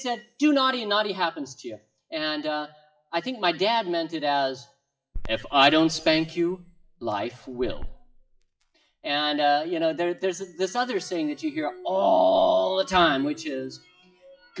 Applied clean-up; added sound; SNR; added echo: classical method WPE with log-MMSE.